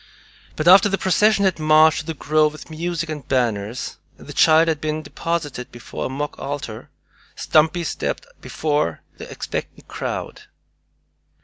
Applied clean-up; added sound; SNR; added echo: none; none; none; none.